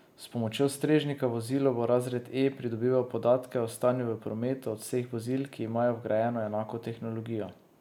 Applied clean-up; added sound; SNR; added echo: none; none; none; none.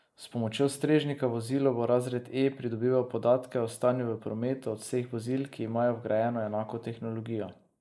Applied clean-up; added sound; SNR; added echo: neural mask model Resemble Enhance denoiser.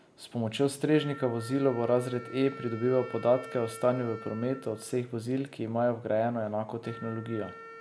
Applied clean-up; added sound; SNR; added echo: none; Wind instrument, woodwind instrument; 17 dB; none.